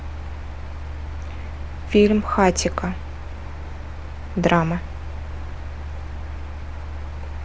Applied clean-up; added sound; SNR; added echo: none; Mechanical fan; 5 dB; none.